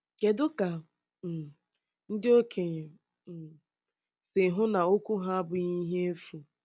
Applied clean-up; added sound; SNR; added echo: none; none; none; none.